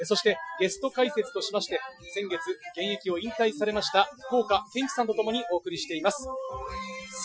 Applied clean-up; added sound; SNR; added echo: classical method Wiener filter.